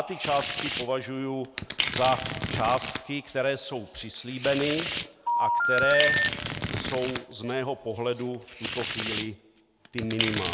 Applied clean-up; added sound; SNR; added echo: none; Domestic sounds, home sounds + Telephone; -1 dB; none.